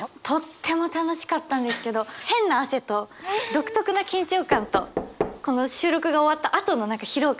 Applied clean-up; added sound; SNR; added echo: none; Knock; 10 dB; none.